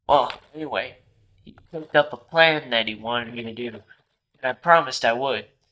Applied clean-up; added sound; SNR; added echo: neural mask model DeepFilterNet 3.